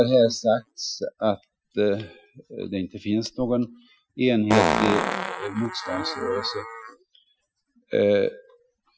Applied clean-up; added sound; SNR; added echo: classical method Wiener filter.